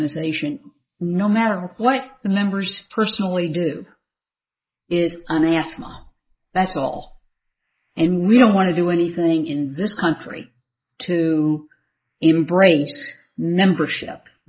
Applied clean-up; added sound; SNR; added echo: neural mask model Resemble Enhance denoiser.